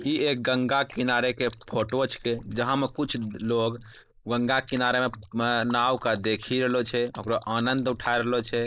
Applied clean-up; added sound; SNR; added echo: neural mask model Resemble Enhance denoiser.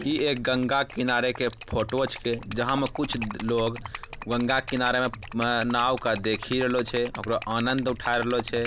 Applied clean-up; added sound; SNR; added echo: none; Liquid; 13 dB; none.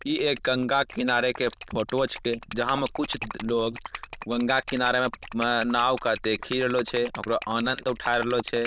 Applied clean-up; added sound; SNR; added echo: neural diffusion model UNIVERSE++.